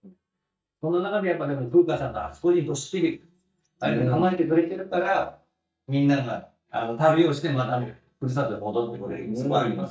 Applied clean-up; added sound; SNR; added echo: neural mask model DeepFilterNet 3.